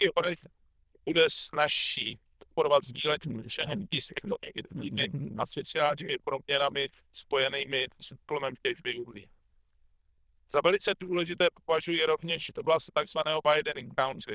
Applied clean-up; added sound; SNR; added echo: neural diffusion model UNIVERSE++.